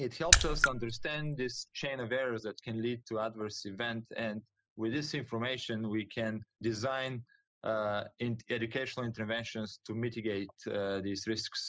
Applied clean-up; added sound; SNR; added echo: classical method spectral subtraction.